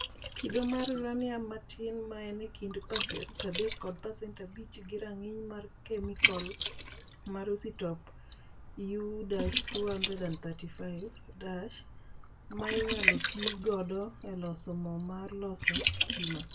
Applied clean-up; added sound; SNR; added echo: none; Liquid; -1 dB; reverberation time 0.2 s.